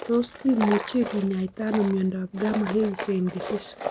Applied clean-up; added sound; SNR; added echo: none; Tools; 10 dB; none.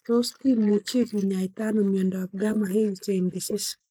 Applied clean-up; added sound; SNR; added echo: neural mask model Resemble Enhance denoiser.